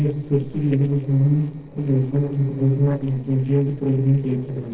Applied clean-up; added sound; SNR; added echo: neural separator model SepFormer DNS4.